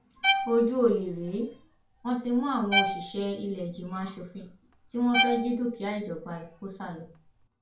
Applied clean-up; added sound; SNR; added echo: none; Bowed string instrument; 3 dB; reverberation time 0.3 s.